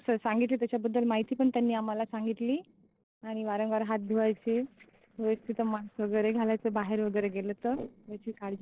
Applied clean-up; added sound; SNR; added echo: neural separator model SepFormer DNS4.